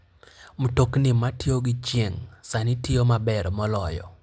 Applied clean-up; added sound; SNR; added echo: none; none; none; none.